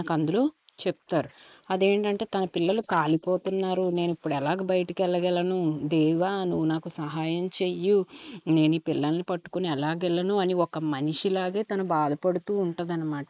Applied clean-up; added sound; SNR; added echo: neural mask model Resemble Enhance denoiser.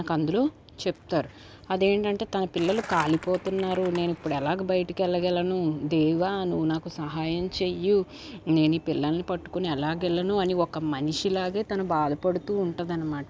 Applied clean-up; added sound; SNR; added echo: none; Skateboard; 14 dB; none.